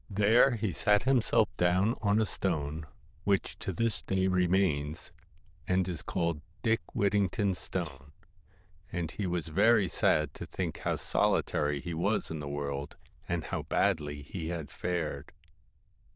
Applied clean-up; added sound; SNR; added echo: neural diffusion model UNIVERSE++.